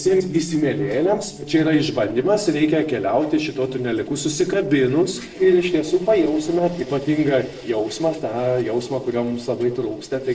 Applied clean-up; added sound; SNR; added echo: neural separator model SepFormer DNS4.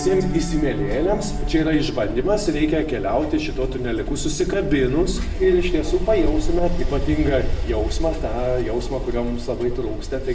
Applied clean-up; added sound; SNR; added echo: none; Piano; 17 dB; reverberation time 0.6 s.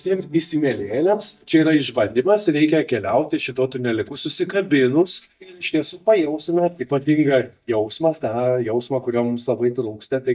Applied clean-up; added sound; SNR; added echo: neural mask model DeepFilterNet 3.